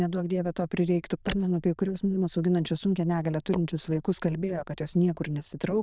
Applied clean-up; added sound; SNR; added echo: neural diffusion model UNIVERSE++.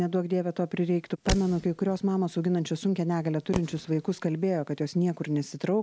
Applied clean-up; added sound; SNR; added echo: none; Fireworks; 11 dB; none.